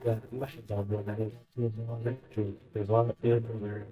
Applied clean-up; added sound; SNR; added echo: neural mask model DeepFilterNet 3.